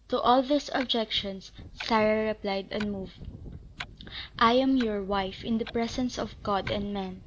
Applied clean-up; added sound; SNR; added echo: none; Clock; 20 dB; none.